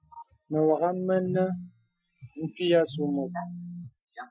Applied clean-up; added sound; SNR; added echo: classical method Wiener filter.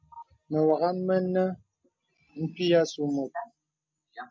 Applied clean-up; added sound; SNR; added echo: none; none; none; none.